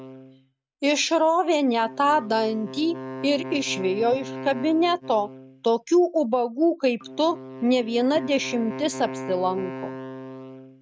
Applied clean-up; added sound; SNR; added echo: neural mask model RNNoise.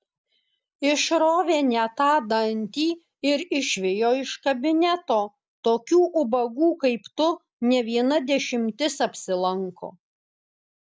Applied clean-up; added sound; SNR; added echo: none; none; none; none.